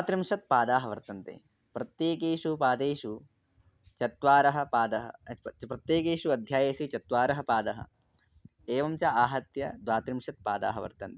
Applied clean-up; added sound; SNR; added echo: none; none; none; none.